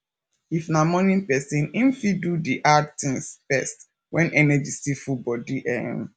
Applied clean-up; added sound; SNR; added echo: none; none; none; none.